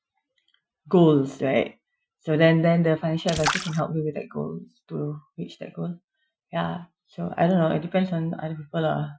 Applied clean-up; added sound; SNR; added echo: classical method Wiener filter.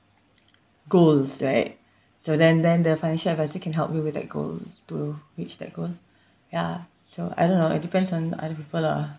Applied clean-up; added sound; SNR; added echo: none; none; none; none.